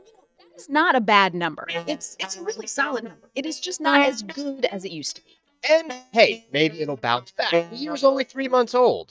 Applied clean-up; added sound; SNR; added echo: neural mask model DeepFilterNet 3.